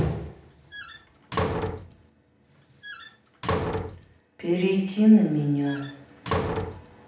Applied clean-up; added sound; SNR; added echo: none; Slam; 6 dB; reverberation time 0.8 s.